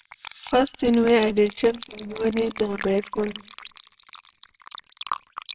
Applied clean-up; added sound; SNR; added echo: neural separator model SepFormer WHAMR!.